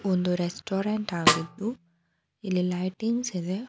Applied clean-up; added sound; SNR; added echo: none; Snare drum; 0 dB; none.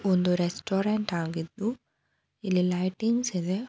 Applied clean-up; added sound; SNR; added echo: none; none; none; none.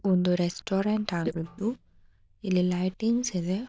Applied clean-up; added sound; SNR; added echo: neural diffusion model UNIVERSE++.